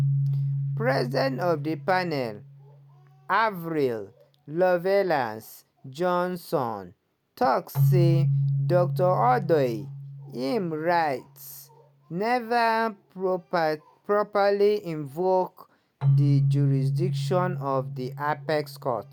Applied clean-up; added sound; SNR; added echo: none; Keyboard (musical); 3 dB; none.